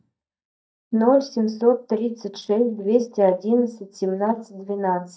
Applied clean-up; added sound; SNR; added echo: neural mask model DeepFilterNet 3.